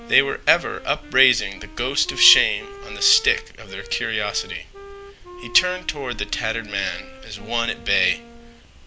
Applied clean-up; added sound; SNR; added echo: none; Wind instrument, woodwind instrument; 18 dB; none.